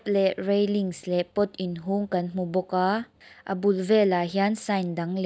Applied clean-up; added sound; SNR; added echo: none; none; none; none.